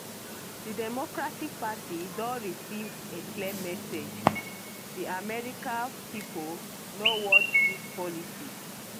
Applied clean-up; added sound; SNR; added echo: none; Chirp, tweet; -4 dB; none.